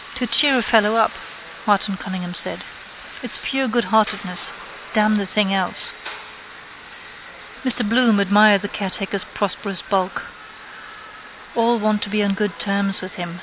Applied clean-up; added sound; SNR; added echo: none; none; none; none.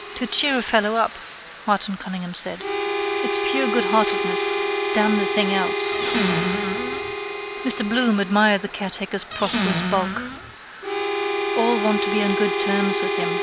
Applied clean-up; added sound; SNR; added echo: none; Harmonica + Squeak / Cupboard open or close; 1 dB; none.